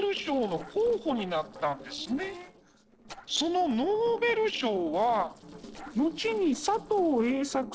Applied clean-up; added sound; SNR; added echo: neural separator model SepFormer DNS4.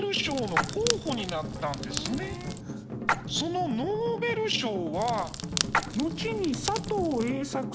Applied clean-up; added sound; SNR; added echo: none; Crackle + Splash, splatter; 4 dB; none.